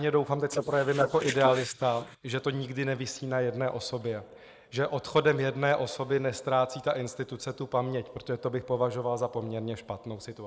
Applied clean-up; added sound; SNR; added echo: neural mask model Resemble Enhance denoiser.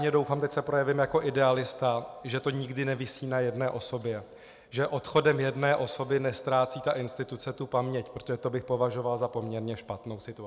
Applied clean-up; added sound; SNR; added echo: none; none; none; none.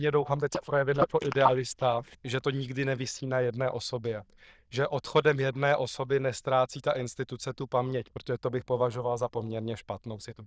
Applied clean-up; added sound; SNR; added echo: neural diffusion model UNIVERSE++.